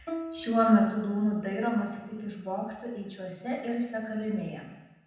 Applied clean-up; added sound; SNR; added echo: none; Plucked string instrument; 12 dB; reverberation time 1.0 s.